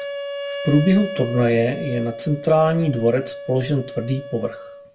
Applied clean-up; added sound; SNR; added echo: none; Wind instrument, woodwind instrument; 11 dB; reverberation time 0.2 s.